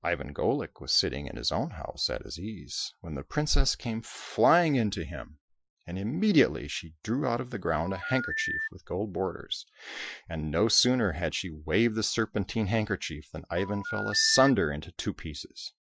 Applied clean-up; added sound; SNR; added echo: classical method Wiener filter.